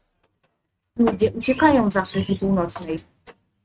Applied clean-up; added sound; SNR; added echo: neural mask model RNNoise.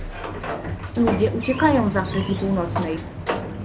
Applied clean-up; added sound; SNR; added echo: none; Sliding door; 4 dB; none.